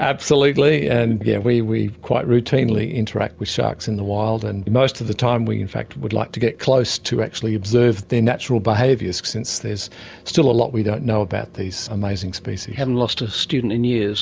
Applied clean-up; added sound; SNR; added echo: none; none; none; none.